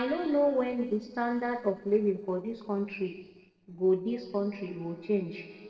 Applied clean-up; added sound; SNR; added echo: neural separator model SepFormer DNS4.